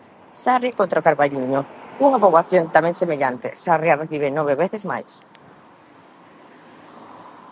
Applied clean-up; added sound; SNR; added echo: none; none; none; none.